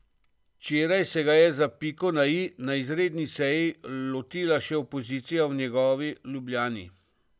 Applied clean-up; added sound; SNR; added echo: none; none; none; none.